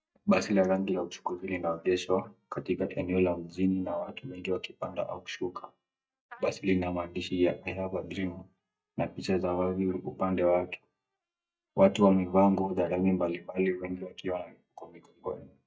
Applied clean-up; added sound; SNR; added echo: neural mask model DeepFilterNet 3.